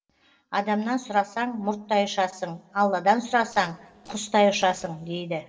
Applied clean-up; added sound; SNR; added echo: neural separator model SepFormer DNS4.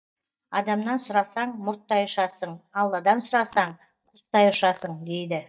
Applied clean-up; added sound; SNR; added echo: neural mask model DeepFilterNet 3.